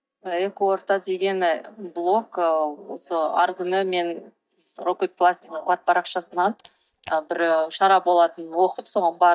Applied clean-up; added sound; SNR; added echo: neural mask model DeepFilterNet 3.